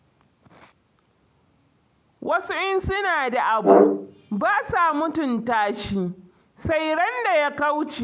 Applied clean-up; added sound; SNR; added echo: none; Brass instrument; -4 dB; none.